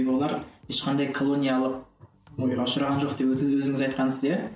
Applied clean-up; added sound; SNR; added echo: none; none; none; none.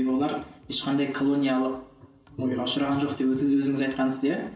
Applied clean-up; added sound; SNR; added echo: none; none; none; reverberation time 1.0 s.